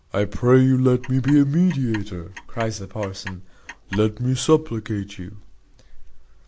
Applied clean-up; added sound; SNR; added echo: none; Clock; 19 dB; none.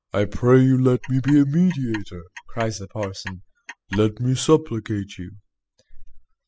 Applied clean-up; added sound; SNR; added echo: classical method spectral subtraction.